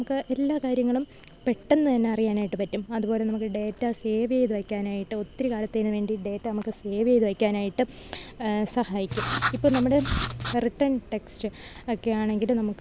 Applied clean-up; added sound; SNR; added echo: none; Writing; 3 dB; none.